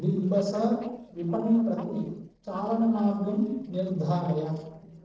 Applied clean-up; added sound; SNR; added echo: neural separator model SepFormer DNS4.